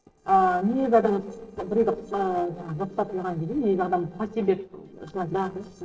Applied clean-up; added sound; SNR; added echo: neural separator model SepFormer DNS4.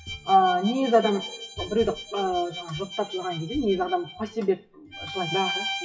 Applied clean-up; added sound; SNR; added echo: classical method WPE with log-MMSE.